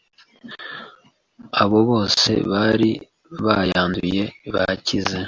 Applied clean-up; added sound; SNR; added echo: none; none; none; none.